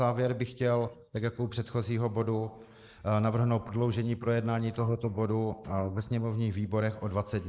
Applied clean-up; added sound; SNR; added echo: neural mask model Resemble Enhance denoiser.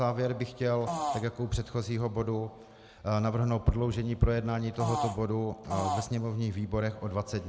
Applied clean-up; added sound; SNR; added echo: none; Fart; 5 dB; none.